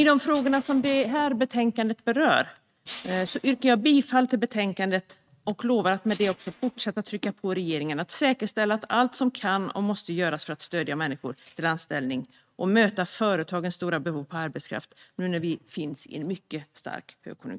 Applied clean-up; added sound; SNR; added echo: neural mask model RNNoise.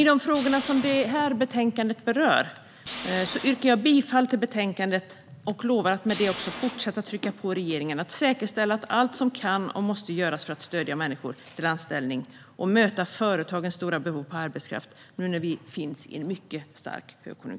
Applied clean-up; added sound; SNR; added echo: none; Tools; 13 dB; none.